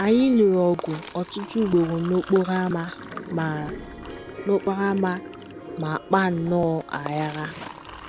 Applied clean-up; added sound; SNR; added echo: none; Sink (filling or washing) + Harp; 14 dB; none.